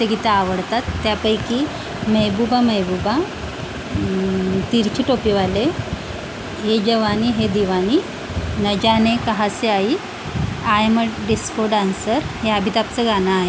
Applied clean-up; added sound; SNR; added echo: none; Bowed string instrument; 14 dB; none.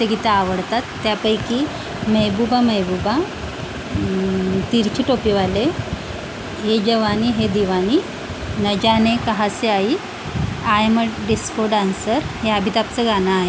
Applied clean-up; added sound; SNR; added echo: none; none; none; none.